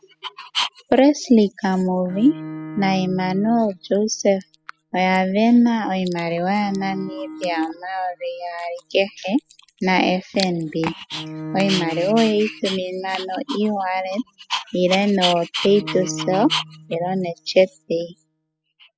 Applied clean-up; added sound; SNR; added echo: classical method spectral subtraction.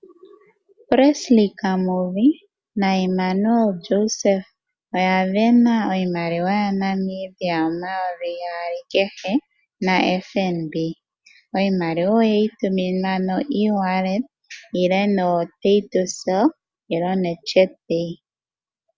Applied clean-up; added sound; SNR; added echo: none; none; none; none.